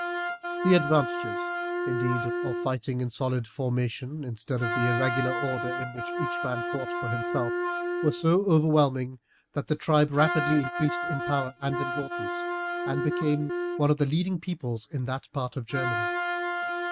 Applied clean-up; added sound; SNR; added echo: neural mask model RNNoise.